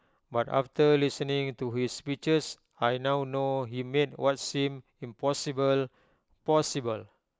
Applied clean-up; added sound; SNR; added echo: none; none; none; none.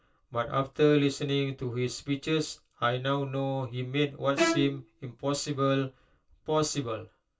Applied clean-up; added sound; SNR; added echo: none; Bowed string instrument; 3 dB; reverberation time 0.2 s.